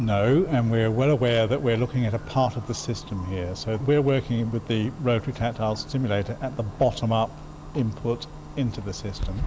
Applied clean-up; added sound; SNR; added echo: none; Clock; 13 dB; none.